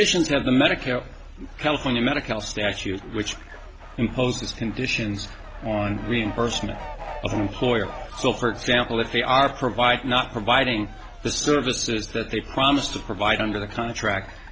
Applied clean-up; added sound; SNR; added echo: none; Fowl; 18 dB; none.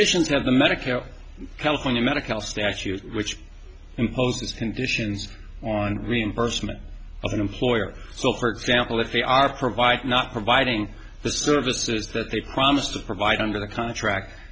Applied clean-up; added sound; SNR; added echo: none; none; none; none.